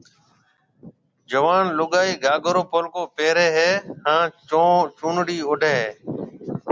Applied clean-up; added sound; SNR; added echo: none; none; none; none.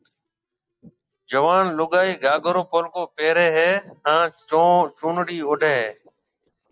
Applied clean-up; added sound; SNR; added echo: neural mask model DeepFilterNet 3.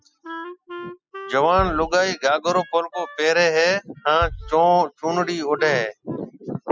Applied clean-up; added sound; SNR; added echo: classical method spectral subtraction.